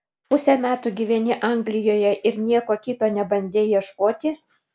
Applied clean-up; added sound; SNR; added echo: none; none; none; none.